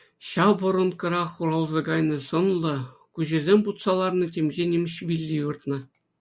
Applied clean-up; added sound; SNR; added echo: none; none; none; none.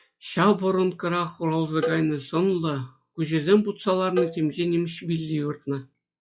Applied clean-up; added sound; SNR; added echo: classical method log-MMSE.